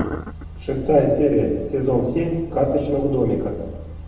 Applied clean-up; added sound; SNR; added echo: none; none; none; reverberation time 0.9 s.